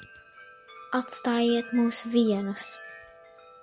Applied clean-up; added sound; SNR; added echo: none; Wind chime; 18 dB; none.